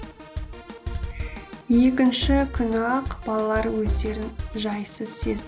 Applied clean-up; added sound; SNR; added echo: none; Drum kit + Bowed string instrument; 7 dB; none.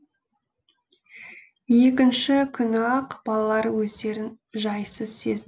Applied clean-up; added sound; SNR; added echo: none; none; none; none.